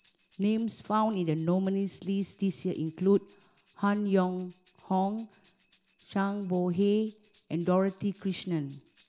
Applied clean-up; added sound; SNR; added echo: none; Tambourine; 18 dB; none.